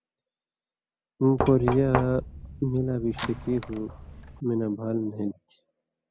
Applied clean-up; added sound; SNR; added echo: none; Knock; 5 dB; none.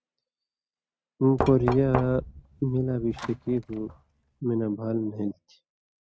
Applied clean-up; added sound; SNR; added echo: neural mask model RNNoise.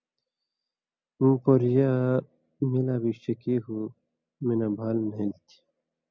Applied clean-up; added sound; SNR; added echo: none; none; none; none.